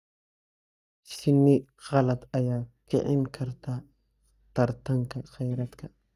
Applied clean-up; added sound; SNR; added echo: neural mask model DeepFilterNet 3.